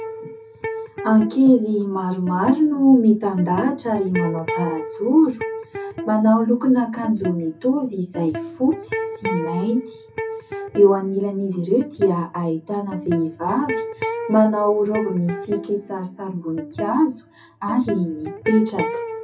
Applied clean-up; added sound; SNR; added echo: none; Electric guitar; 10 dB; reverberation time 0.3 s.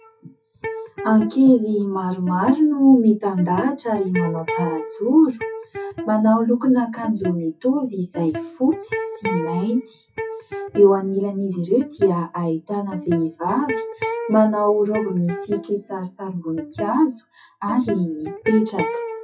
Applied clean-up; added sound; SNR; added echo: classical method WPE with log-MMSE.